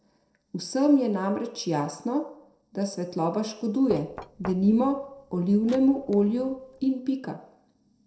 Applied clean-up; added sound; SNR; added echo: neural separator model SepFormer DNS4.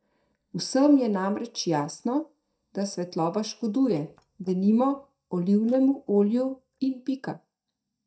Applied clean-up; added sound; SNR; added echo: neural mask model DeepFilterNet 3.